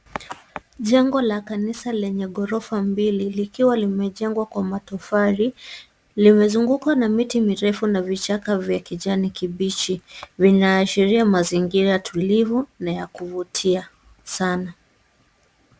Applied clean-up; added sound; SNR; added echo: none; none; none; none.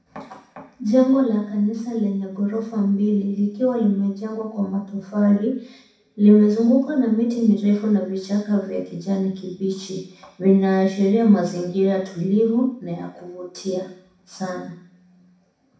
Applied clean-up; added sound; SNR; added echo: none; none; none; reverberation time 0.6 s.